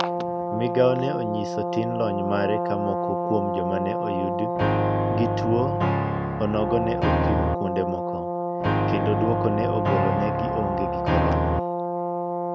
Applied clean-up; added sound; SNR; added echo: none; Piano + Brass instrument; -3 dB; none.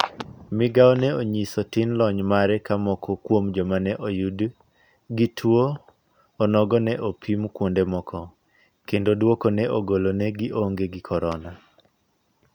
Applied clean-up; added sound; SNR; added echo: none; none; none; none.